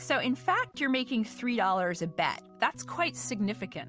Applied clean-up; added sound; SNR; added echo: none; none; none; none.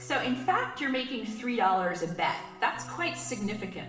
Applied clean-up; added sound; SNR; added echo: none; none; none; reverberation time 0.9 s.